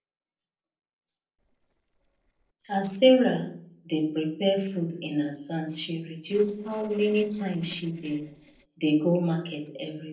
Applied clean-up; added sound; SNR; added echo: neural separator model SepFormer DNS4.